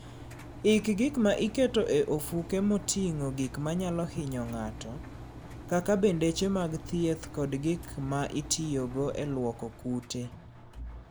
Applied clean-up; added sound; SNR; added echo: none; Engine; 13 dB; none.